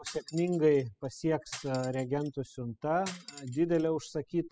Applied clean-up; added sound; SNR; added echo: classical method spectral subtraction.